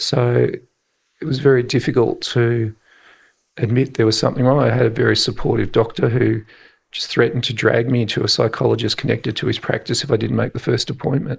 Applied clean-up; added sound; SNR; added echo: neural mask model Resemble Enhance denoiser.